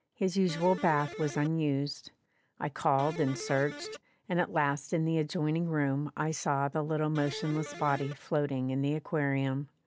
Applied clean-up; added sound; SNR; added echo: none; Electric guitar; 11 dB; none.